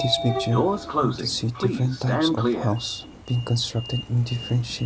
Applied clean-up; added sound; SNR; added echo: none; Sliding door; 2 dB; none.